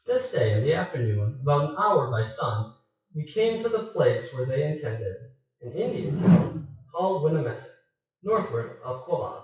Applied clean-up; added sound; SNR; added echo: classical method WPE with log-MMSE.